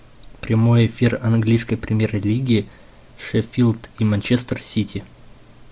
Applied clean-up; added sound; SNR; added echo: none; none; none; none.